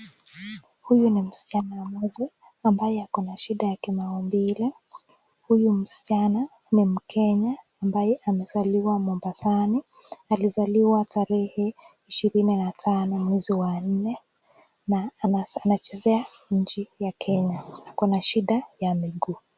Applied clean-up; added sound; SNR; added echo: none; none; none; none.